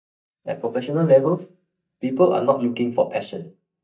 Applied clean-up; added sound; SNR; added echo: neural mask model DeepFilterNet 3.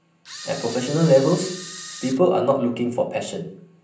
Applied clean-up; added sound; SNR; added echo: none; Camera; 14 dB; reverberation time 0.6 s.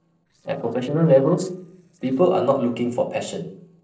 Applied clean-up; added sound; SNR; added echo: neural separator model SepFormer DNS4.